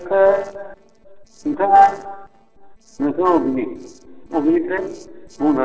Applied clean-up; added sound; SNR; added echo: neural separator model SepFormer DNS4.